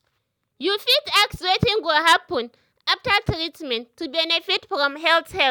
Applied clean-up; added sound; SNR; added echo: none; none; none; none.